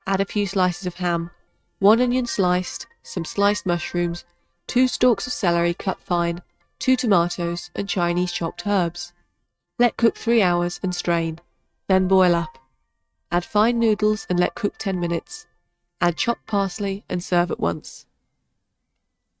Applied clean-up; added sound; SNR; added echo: neural mask model RNNoise.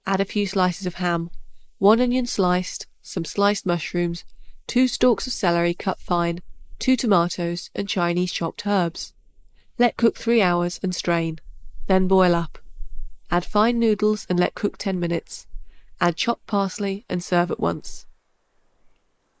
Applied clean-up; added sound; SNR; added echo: neural mask model Resemble Enhance denoiser.